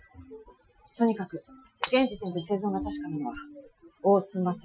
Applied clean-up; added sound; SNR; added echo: classical method Wiener filter.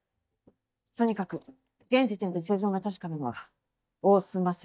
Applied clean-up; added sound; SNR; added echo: neural mask model DeepFilterNet 3.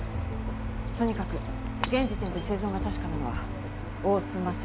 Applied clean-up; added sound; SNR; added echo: none; Shatter / Crushing + Bird vocalization, bird call, bird song; 12 dB; none.